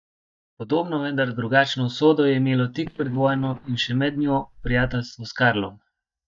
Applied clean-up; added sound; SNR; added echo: neural mask model DeepFilterNet 3.